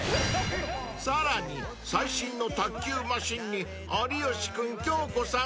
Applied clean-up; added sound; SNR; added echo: none; none; none; none.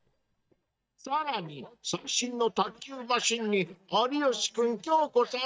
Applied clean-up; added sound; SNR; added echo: neural mask model DeepFilterNet 3.